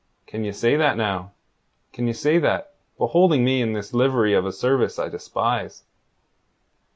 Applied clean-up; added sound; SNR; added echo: none; none; none; none.